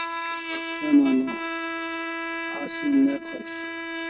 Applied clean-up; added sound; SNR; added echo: neural mask model RNNoise.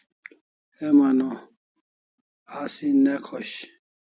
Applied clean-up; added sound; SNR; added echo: none; none; none; none.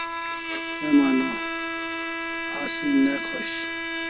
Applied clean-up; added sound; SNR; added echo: none; Bowed string instrument; 3 dB; none.